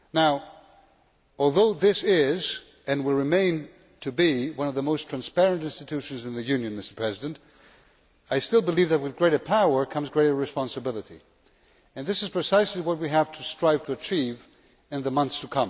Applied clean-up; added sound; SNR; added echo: none; none; none; none.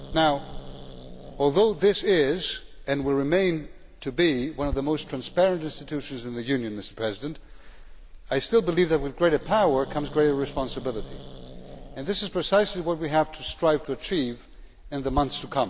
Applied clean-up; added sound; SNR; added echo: none; Growling; 14 dB; none.